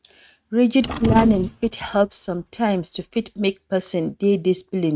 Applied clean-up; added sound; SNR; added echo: neural mask model RNNoise.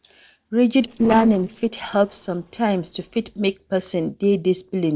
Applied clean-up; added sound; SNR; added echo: neural separator model SepFormer DNS4.